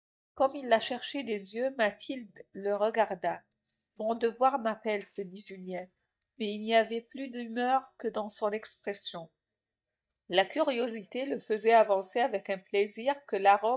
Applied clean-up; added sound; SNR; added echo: neural mask model DeepFilterNet 3.